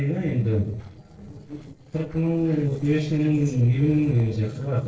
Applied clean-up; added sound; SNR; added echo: neural separator model SepFormer DNS4.